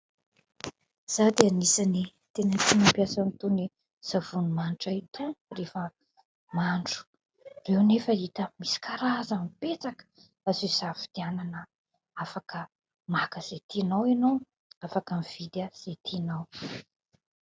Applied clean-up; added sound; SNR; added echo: none; none; none; none.